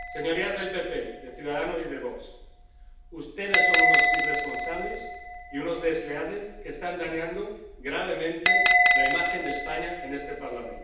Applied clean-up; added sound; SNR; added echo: none; Bell; -5 dB; reverberation time 0.9 s.